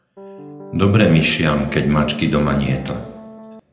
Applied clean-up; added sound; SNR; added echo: none; Piano; 18 dB; reverberation time 0.8 s.